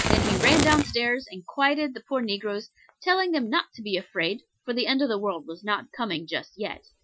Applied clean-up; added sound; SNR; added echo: classical method Wiener filter.